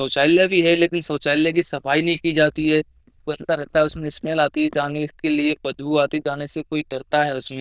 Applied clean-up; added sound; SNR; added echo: neural diffusion model UNIVERSE++.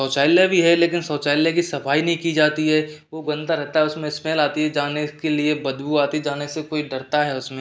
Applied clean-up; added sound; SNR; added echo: none; none; none; none.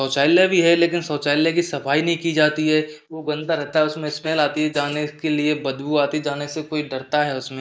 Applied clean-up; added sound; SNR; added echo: neural mask model Resemble Enhance denoiser.